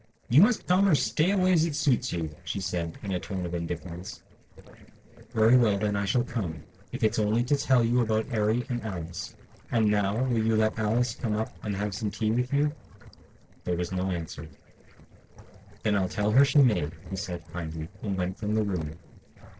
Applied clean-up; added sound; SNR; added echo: neural separator model SepFormer DNS4.